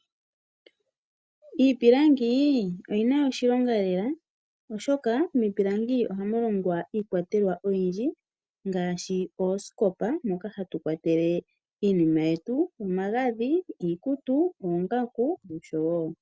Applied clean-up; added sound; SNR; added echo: none; none; none; none.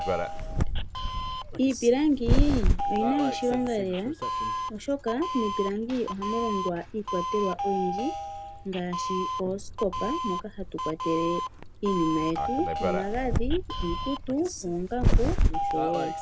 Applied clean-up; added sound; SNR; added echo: none; Doorbell; -1 dB; none.